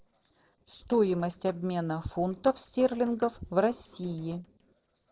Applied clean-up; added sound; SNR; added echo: neural separator model SepFormer DNS4.